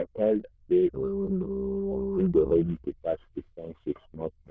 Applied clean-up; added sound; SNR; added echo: neural diffusion model UNIVERSE++.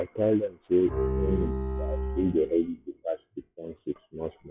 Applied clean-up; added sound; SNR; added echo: classical method log-MMSE.